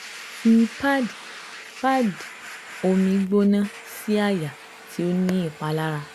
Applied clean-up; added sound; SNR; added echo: none; Domestic sounds, home sounds; 17 dB; none.